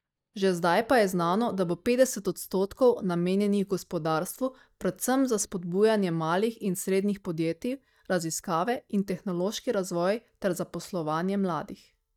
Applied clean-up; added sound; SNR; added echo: neural mask model DeepFilterNet 3.